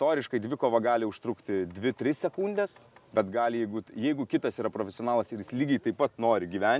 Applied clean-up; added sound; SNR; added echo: none; none; none; none.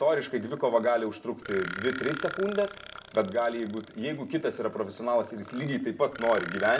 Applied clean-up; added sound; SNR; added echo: none; Burping, eructation; 13 dB; reverberation time 0.5 s.